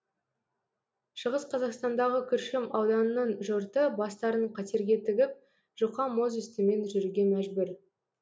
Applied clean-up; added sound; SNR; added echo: none; none; none; none.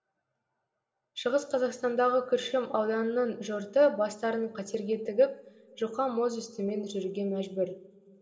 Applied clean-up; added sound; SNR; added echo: none; none; none; reverberation time 1.3 s.